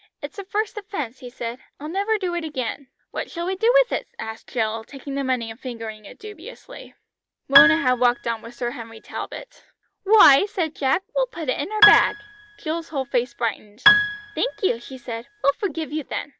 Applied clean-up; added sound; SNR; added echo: none; Piano; -1 dB; none.